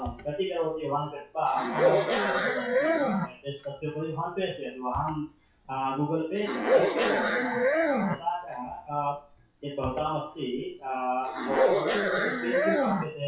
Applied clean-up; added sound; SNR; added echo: classical method WPE with log-MMSE.